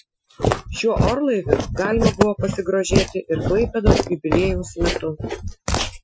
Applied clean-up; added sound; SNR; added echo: classical method Wiener filter.